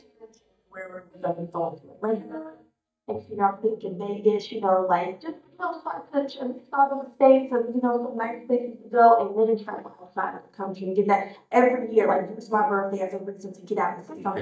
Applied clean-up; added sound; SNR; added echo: neural mask model DeepFilterNet 3.